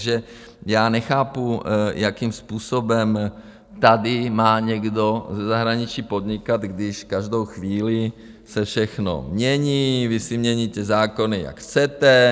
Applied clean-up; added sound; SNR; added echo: none; none; none; none.